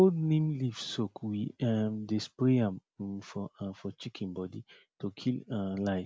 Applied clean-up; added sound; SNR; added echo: none; none; none; none.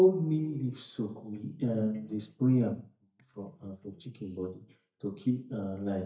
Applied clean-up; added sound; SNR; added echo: neural mask model DeepFilterNet 3.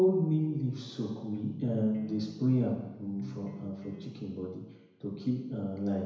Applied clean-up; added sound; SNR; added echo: none; Electric guitar; 16 dB; reverberation time 1.0 s.